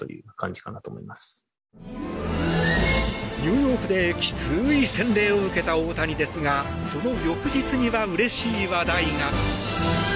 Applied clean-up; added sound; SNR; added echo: none; none; none; none.